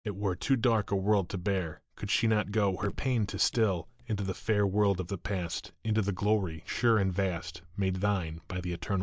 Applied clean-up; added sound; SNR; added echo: neural mask model DeepFilterNet 3.